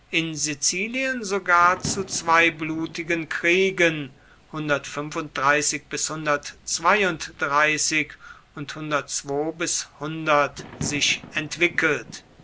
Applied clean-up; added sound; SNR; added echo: none; Thunder / Rain; 19 dB; none.